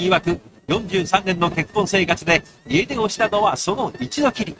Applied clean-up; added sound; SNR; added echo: neural mask model RNNoise.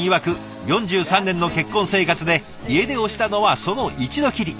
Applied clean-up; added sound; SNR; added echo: none; none; none; none.